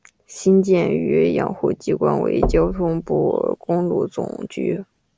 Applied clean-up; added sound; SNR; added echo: none; Knock; 10 dB; none.